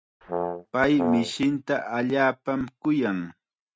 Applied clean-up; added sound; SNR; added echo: neural mask model RNNoise.